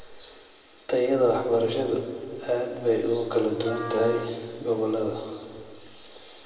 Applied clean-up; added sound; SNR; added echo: none; Wind instrument, woodwind instrument; 14 dB; reverberation time 2.0 s.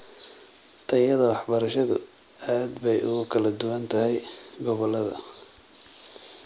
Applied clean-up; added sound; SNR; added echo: none; none; none; none.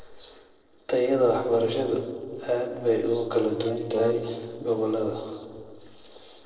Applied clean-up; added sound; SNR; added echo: neural separator model SepFormer DNS4.